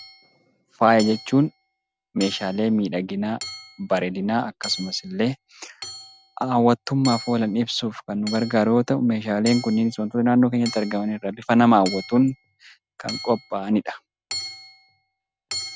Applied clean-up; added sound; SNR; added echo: none; Hammer / Chink, clink; 16 dB; none.